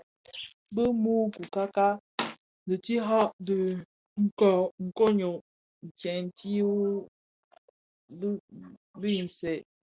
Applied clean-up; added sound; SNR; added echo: none; none; none; none.